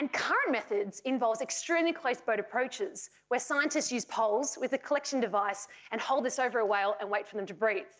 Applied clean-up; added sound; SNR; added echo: none; none; none; none.